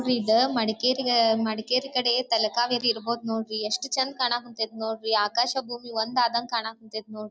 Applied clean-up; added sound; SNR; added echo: none; none; none; none.